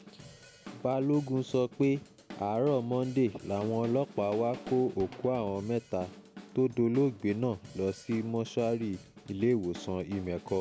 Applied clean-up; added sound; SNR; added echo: none; Drum kit; 18 dB; none.